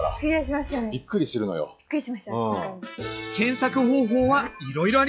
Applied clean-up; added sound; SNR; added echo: classical method log-MMSE.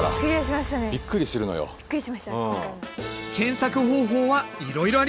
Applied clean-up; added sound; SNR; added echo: none; none; none; none.